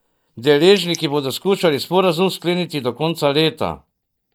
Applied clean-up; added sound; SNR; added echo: neural mask model DeepFilterNet 3.